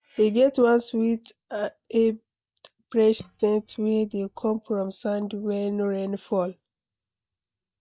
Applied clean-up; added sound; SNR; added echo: neural mask model DeepFilterNet 3.